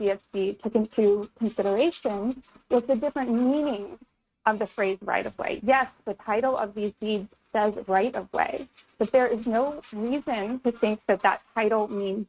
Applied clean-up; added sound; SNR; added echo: neural mask model RNNoise.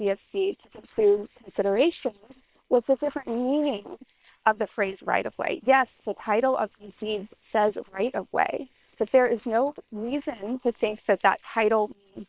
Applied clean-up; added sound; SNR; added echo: neural separator model SepFormer WHAM!.